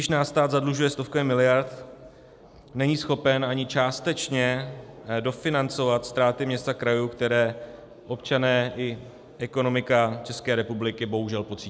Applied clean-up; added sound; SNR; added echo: none; none; none; none.